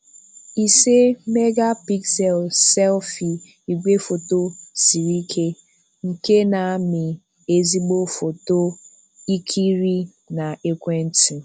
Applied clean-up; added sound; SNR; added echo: none; none; none; none.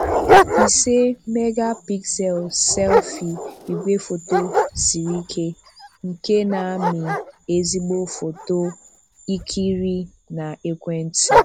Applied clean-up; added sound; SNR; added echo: none; Dog; 0 dB; none.